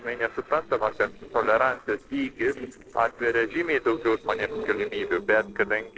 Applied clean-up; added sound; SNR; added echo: neural separator model SepFormer DNS4.